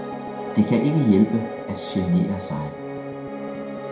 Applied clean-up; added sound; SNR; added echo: none; Piano; 9 dB; reverberation time 0.5 s.